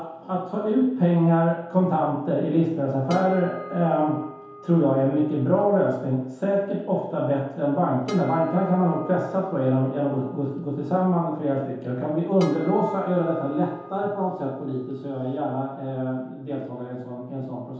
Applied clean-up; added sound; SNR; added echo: none; Harp; 17 dB; reverberation time 0.8 s.